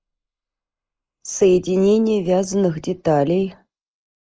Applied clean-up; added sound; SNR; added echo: neural mask model Resemble Enhance denoiser.